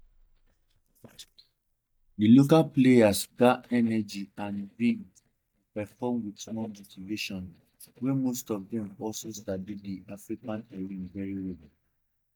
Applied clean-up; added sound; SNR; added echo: neural mask model DeepFilterNet 3.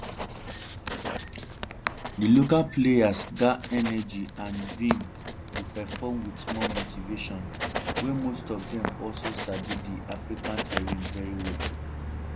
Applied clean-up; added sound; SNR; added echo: none; Writing; 5 dB; none.